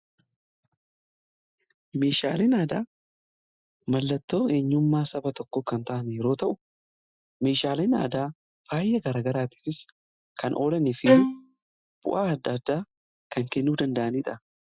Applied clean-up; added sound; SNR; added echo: classical method Wiener filter.